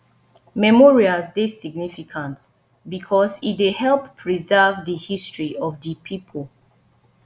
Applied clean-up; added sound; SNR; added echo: none; none; none; none.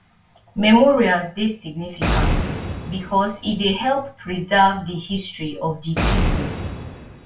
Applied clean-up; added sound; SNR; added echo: none; Boom; 5 dB; reverberation time 0.2 s.